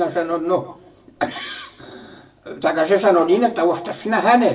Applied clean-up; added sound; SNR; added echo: none; none; none; reverberation time 0.7 s.